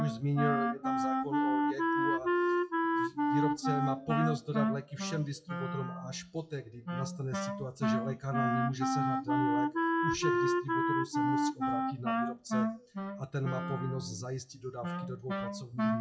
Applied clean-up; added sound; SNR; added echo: classical method WPE with log-MMSE.